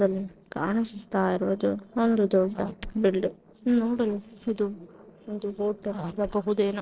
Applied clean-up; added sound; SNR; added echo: neural separator model SepFormer DNS4.